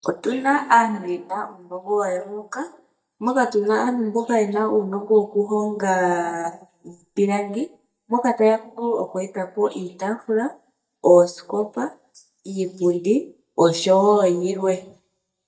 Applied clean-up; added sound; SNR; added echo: neural mask model DeepFilterNet 3.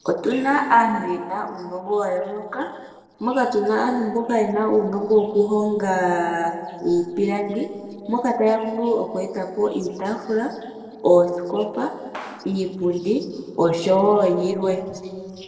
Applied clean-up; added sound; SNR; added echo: neural separator model SepFormer DNS4.